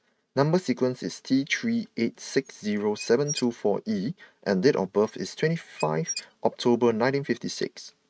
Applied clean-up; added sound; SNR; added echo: neural mask model RNNoise.